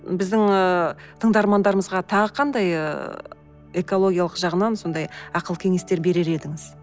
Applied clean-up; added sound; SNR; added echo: none; none; none; none.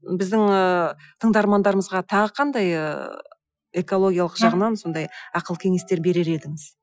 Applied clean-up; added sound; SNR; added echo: classical method Wiener filter.